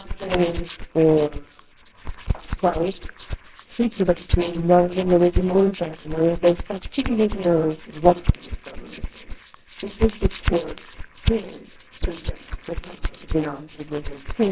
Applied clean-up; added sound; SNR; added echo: neural separator model SepFormer WHAMR!.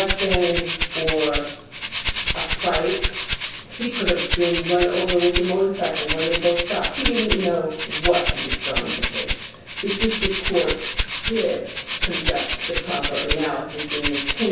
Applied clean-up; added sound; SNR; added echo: none; Rattle (instrument); 1 dB; reverberation time 0.7 s.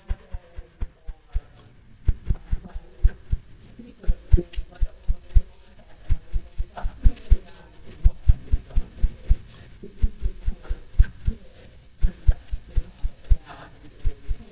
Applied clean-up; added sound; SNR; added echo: neural mask model DeepFilterNet 3.